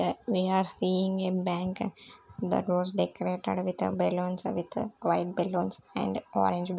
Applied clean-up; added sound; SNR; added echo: none; none; none; none.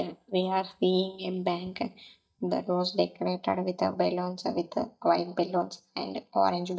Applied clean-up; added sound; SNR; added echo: neural mask model DeepFilterNet 3.